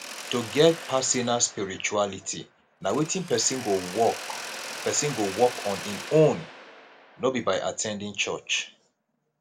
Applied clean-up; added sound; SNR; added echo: none; Mechanisms; 13 dB; none.